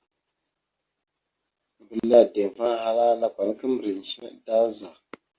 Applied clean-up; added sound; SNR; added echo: none; none; none; none.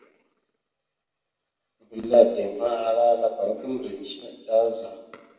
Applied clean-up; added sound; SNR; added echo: none; none; none; reverberation time 1.1 s.